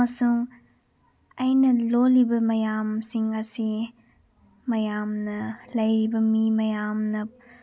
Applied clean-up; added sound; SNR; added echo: none; none; none; none.